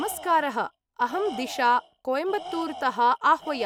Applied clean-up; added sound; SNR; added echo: none; Tools; 15 dB; none.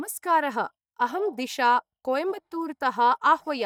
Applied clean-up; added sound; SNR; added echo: neural mask model DeepFilterNet 3.